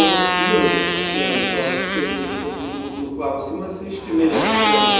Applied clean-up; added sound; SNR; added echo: none; Motorcycle; -1 dB; reverberation time 1.1 s.